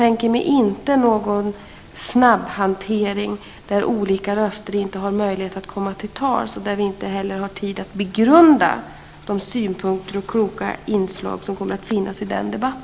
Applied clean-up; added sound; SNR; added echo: none; none; none; none.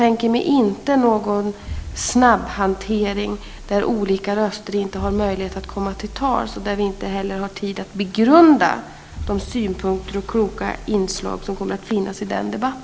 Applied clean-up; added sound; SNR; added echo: none; Explosion; 15 dB; none.